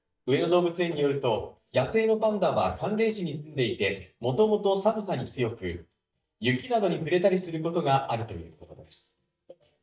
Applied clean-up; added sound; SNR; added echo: neural mask model DeepFilterNet 3.